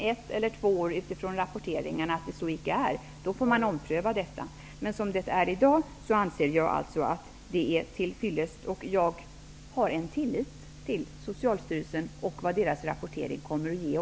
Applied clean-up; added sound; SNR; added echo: none; Wind instrument, woodwind instrument; 11 dB; none.